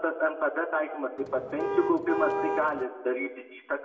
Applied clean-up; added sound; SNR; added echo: none; Car; 3 dB; reverberation time 0.9 s.